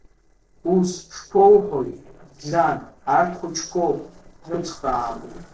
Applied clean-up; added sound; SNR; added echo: neural separator model SepFormer DNS4.